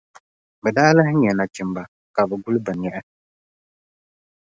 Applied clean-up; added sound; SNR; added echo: none; none; none; none.